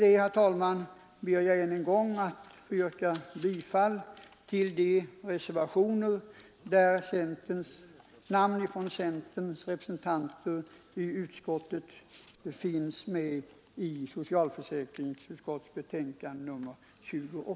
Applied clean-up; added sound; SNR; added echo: none; none; none; none.